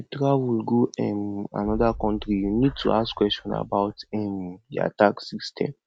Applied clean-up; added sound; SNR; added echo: neural mask model RNNoise.